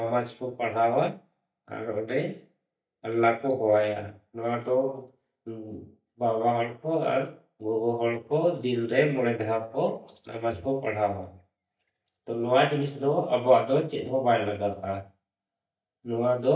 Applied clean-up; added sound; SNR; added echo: neural mask model DeepFilterNet 3.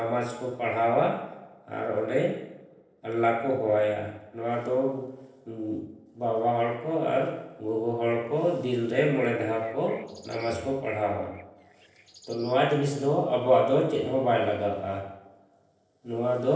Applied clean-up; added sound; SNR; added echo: neural separator model SepFormer DNS4.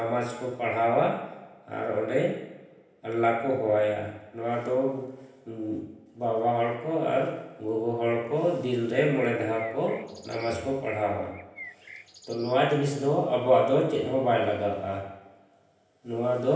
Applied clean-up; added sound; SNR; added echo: none; Bird; 19 dB; reverberation time 0.9 s.